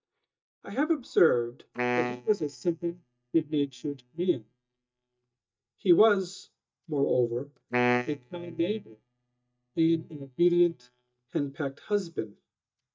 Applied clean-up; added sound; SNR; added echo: neural mask model DeepFilterNet 3.